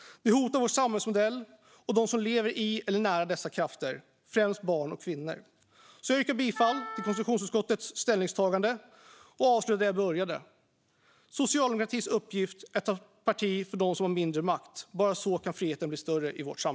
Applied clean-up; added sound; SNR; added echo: none; Wind instrument, woodwind instrument; 12 dB; none.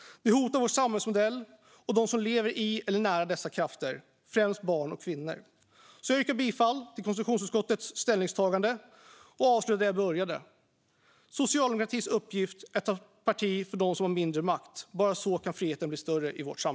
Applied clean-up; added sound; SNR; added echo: none; none; none; none.